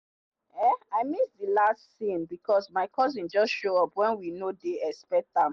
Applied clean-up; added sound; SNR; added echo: none; none; none; none.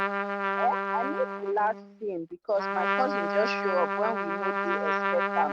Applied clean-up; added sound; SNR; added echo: neural mask model RNNoise.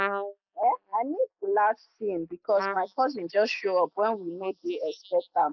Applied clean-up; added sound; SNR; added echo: neural mask model Resemble Enhance denoiser.